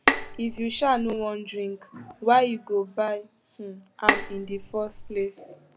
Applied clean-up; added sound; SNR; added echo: none; Bowed string instrument; 0 dB; none.